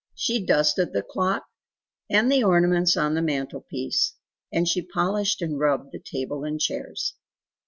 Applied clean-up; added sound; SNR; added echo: none; none; none; none.